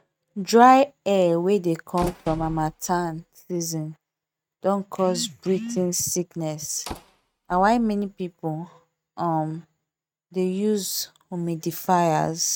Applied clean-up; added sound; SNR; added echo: neural mask model RNNoise.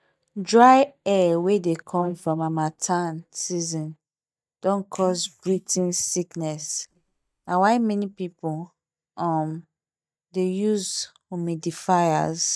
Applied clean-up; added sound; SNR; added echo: neural mask model DeepFilterNet 3.